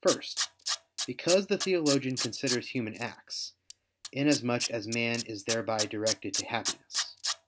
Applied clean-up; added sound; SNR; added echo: none; Tools; 5 dB; none.